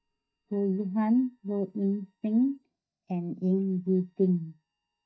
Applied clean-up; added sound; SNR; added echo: neural mask model DeepFilterNet 3.